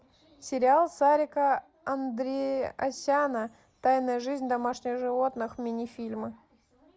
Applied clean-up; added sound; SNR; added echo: none; none; none; none.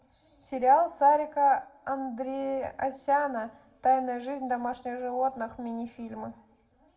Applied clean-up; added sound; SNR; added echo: none; none; none; reverberation time 0.4 s.